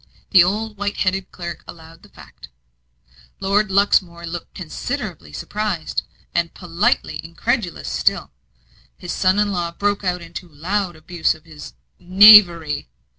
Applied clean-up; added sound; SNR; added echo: none; none; none; none.